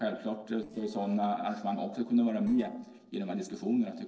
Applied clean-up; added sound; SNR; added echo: neural separator model SepFormer DNS4.